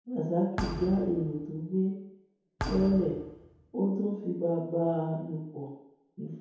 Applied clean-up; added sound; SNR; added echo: none; Thump, thud; 10 dB; reverberation time 0.9 s.